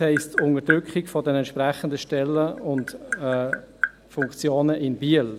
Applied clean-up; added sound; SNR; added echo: none; Tap; 9 dB; none.